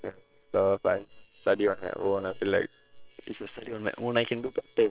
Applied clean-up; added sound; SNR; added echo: neural separator model SepFormer WHAM!.